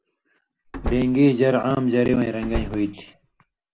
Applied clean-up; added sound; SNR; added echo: none; Slam; 10 dB; none.